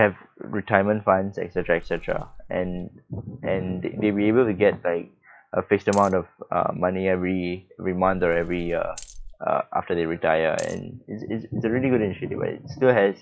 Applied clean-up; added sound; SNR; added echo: classical method log-MMSE.